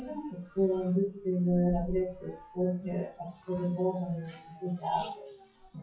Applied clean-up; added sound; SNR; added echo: classical method WPE with log-MMSE.